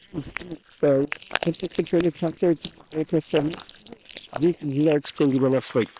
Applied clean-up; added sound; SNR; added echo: neural separator model SepFormer WHAM!.